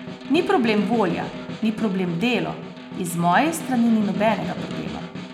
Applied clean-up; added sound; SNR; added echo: none; Snare drum; 11 dB; none.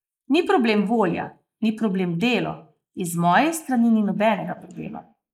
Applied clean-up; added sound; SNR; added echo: neural mask model Resemble Enhance denoiser.